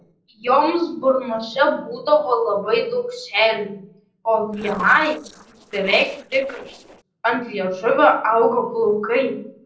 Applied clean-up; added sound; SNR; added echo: neural separator model SepFormer DNS4.